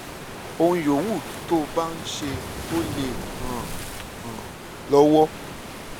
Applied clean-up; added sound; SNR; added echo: none; Waves, surf; 9 dB; none.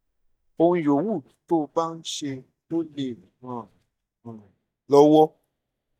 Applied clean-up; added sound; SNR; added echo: neural mask model DeepFilterNet 3.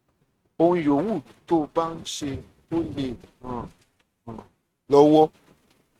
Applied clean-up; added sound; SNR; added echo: neural mask model RNNoise.